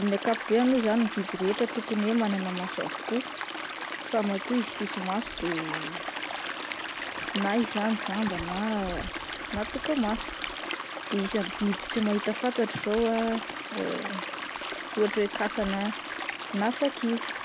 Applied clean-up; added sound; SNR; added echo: none; Stream; 5 dB; none.